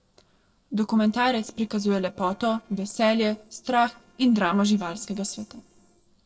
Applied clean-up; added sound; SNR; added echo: neural separator model SepFormer DNS4.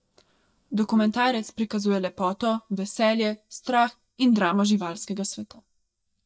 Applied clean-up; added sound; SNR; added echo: neural mask model DeepFilterNet 3.